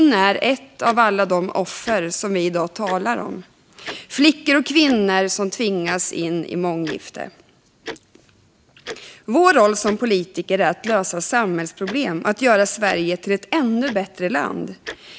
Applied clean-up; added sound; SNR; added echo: none; Tick-tock; 20 dB; none.